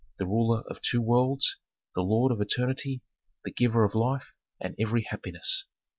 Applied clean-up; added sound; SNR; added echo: none; none; none; none.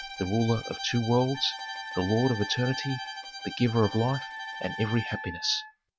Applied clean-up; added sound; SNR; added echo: none; Wind instrument, woodwind instrument + Bowed string instrument; 10 dB; none.